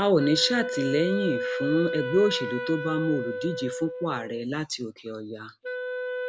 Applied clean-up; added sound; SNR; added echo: none; Wind instrument, woodwind instrument; 5 dB; none.